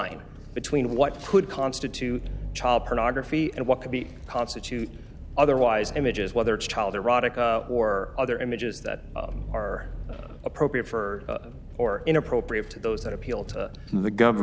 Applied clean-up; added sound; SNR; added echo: none; Engine; 12 dB; none.